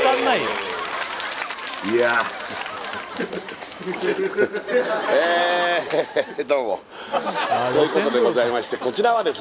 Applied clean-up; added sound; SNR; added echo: none; none; none; none.